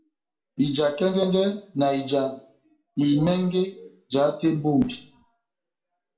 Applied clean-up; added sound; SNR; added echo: none; none; none; reverberation time 0.4 s.